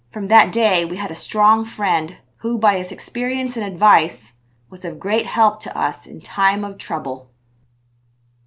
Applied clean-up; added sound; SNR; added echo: none; none; none; none.